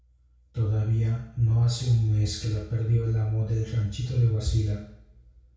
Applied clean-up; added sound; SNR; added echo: none; none; none; reverberation time 0.6 s.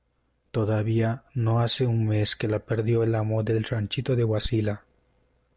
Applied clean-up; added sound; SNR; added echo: none; none; none; none.